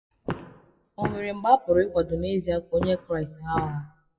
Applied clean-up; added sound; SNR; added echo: classical method WPE with log-MMSE.